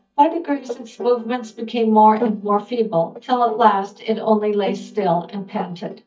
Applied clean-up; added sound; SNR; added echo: neural mask model DeepFilterNet 3.